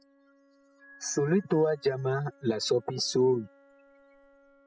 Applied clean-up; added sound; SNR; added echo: classical method spectral subtraction.